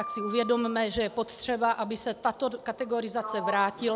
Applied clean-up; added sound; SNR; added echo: none; Sliding door; 11 dB; none.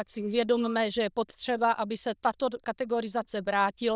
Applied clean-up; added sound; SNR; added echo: neural diffusion model UNIVERSE++.